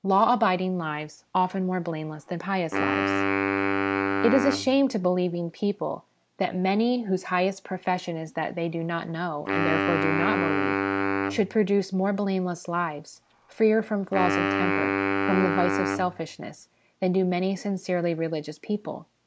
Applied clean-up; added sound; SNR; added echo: none; Wind instrument, woodwind instrument; 1 dB; none.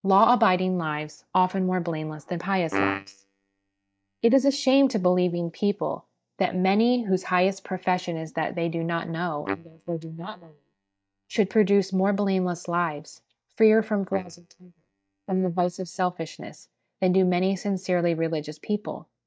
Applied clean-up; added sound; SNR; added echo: neural mask model DeepFilterNet 3.